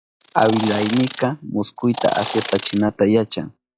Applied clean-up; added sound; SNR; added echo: classical method log-MMSE.